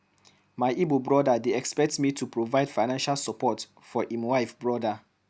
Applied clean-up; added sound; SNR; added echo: none; none; none; none.